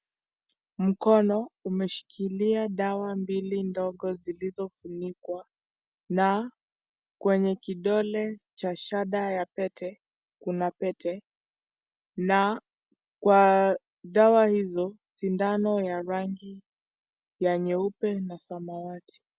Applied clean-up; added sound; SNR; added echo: none; none; none; none.